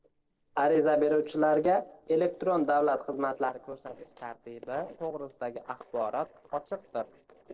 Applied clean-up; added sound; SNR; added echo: neural separator model SepFormer DNS4.